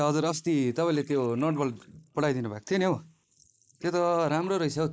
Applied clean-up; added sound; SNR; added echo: neural mask model Resemble Enhance denoiser.